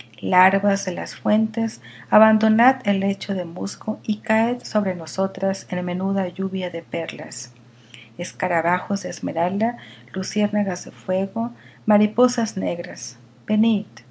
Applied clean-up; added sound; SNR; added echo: none; none; none; none.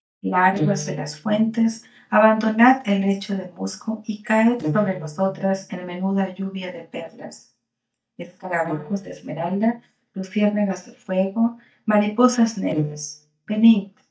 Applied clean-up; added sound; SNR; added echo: neural mask model DeepFilterNet 3.